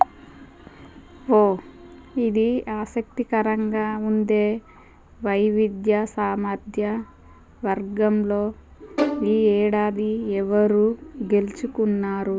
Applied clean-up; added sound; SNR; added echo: none; Bowed string instrument; 8 dB; none.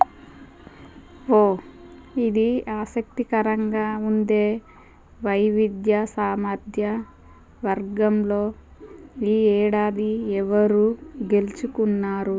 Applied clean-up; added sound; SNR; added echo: none; none; none; none.